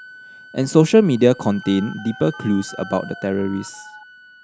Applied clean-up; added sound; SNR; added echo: none; Wind instrument, woodwind instrument + Telephone; 19 dB; none.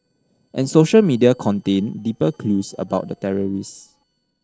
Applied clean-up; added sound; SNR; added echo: neural separator model SepFormer DNS4.